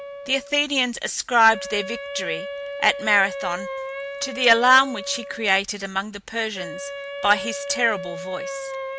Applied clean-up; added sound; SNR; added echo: none; Wind instrument, woodwind instrument; 10 dB; none.